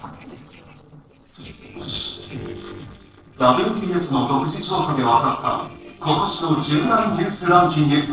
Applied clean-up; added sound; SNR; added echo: neural separator model SepFormer DNS4.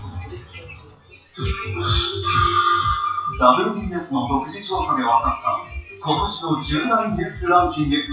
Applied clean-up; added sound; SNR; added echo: classical method WPE with log-MMSE.